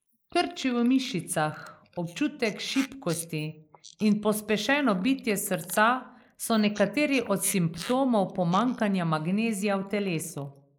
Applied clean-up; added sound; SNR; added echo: neural mask model Resemble Enhance denoiser.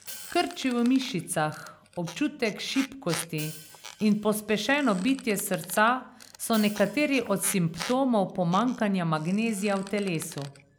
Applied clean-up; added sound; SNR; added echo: none; Squeak + Hi-hat; 17 dB; none.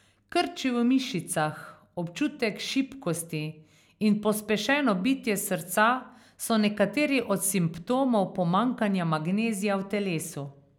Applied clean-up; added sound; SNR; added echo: none; none; none; none.